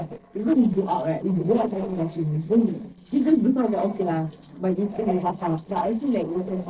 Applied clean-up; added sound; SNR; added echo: neural separator model SepFormer DNS4.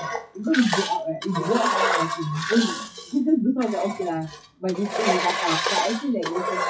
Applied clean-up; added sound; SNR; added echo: classical method WPE with log-MMSE.